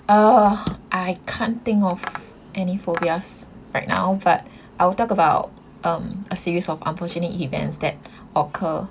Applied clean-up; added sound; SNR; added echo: none; Tap; 16 dB; none.